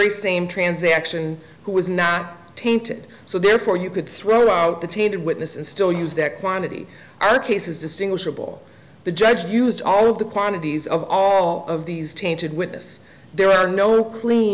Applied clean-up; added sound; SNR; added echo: none; none; none; none.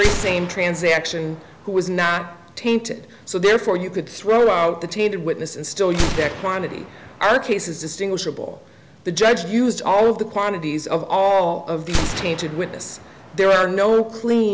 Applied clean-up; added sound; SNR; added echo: none; Gunshot, gunfire; 11 dB; none.